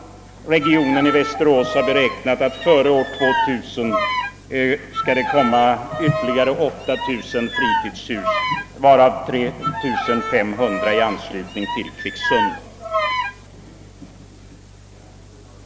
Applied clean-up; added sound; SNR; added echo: none; Bowed string instrument; 4 dB; none.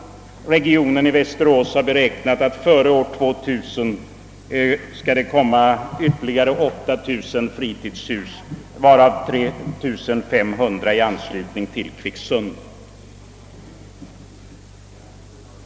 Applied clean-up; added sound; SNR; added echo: none; none; none; none.